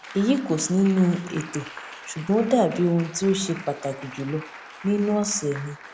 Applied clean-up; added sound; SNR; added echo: none; Applause; 17 dB; none.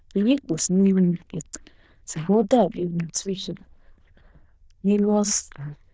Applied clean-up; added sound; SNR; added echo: neural diffusion model UNIVERSE++.